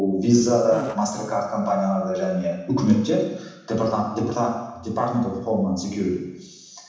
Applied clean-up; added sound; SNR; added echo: none; Fart; 12 dB; reverberation time 1.1 s.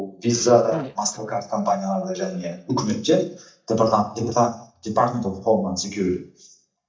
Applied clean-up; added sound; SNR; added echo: neural mask model DeepFilterNet 3.